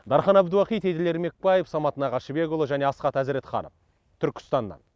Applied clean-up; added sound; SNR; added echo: none; none; none; none.